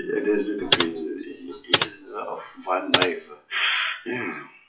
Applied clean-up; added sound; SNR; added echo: classical method WPE with log-MMSE.